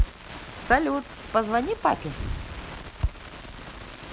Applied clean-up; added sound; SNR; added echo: none; none; none; none.